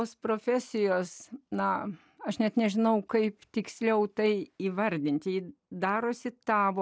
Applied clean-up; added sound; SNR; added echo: none; none; none; none.